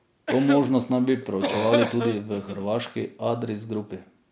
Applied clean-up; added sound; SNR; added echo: none; Cough; 5 dB; none.